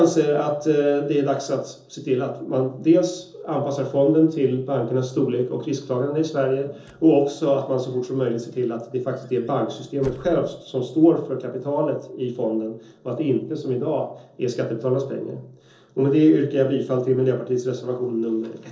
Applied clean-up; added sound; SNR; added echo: neural separator model SepFormer DNS4.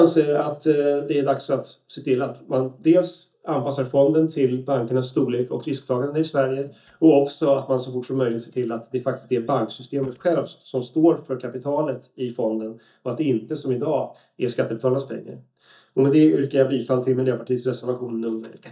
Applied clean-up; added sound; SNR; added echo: neural mask model DeepFilterNet 3.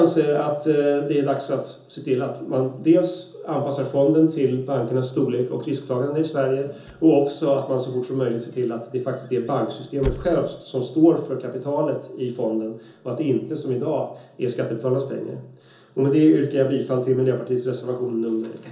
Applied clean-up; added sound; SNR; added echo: none; Squeak / Slam / Wood; 16 dB; reverberation time 0.6 s.